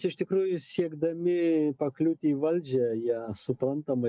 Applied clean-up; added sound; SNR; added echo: none; none; none; none.